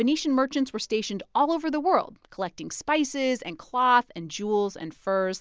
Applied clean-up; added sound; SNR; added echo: none; none; none; none.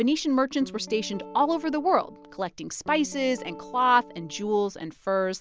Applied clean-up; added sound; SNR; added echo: none; Guitar; 18 dB; none.